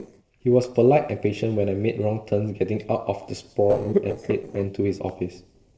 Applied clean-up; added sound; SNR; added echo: neural separator model SepFormer DNS4.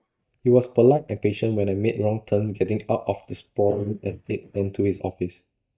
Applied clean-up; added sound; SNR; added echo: neural mask model DeepFilterNet 3.